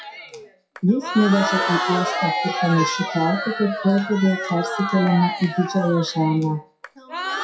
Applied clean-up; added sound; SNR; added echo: classical method WPE with log-MMSE.